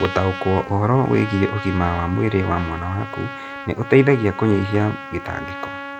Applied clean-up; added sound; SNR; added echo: none; Trumpet; 12 dB; none.